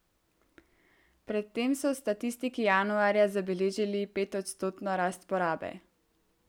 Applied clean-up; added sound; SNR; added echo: none; none; none; none.